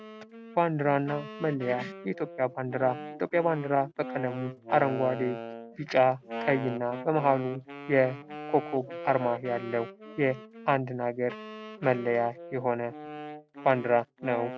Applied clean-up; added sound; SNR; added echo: none; Wind instrument, woodwind instrument; 12 dB; none.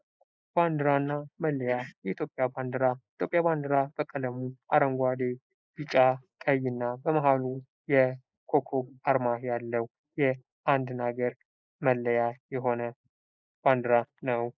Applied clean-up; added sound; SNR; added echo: neural mask model Resemble Enhance denoiser.